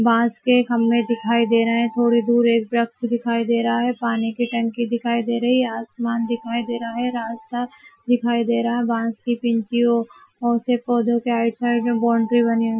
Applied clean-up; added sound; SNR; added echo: classical method Wiener filter.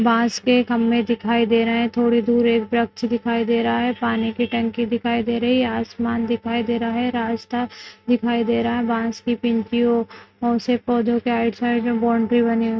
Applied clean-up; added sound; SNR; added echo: neural mask model RNNoise.